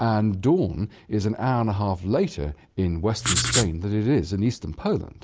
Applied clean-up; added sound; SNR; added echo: none; Writing; 1 dB; none.